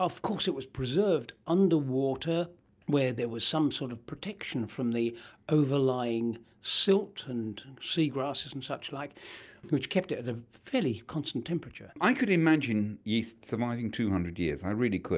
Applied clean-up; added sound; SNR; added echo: none; none; none; none.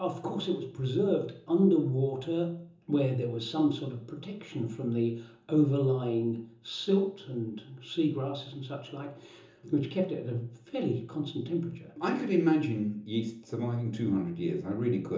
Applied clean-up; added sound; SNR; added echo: none; none; none; reverberation time 0.6 s.